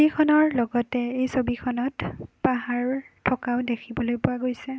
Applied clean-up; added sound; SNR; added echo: none; none; none; none.